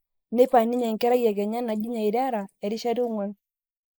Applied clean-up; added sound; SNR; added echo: neural mask model Resemble Enhance denoiser.